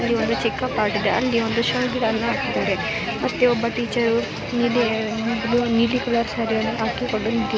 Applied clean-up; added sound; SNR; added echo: none; none; none; none.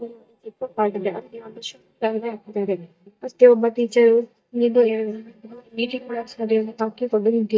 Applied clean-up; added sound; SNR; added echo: neural mask model DeepFilterNet 3.